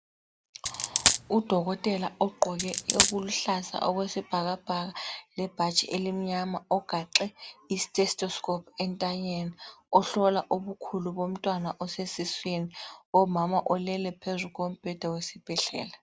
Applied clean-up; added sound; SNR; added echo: none; Coin (dropping); -3 dB; none.